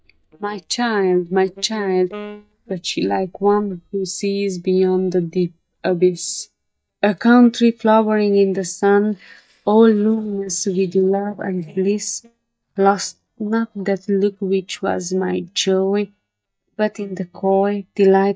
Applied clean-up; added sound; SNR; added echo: neural mask model DeepFilterNet 3.